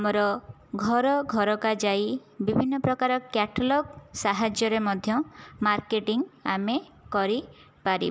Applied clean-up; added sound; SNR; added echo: none; none; none; none.